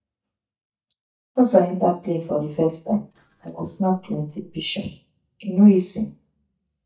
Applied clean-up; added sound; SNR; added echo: neural mask model DeepFilterNet 3.